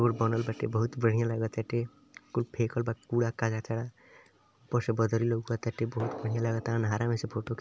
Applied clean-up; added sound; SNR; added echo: none; Drum; 19 dB; none.